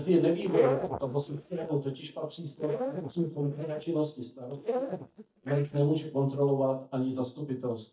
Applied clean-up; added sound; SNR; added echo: neural mask model DeepFilterNet 3.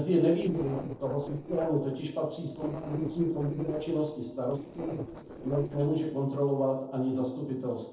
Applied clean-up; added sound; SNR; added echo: neural separator model SepFormer DNS4.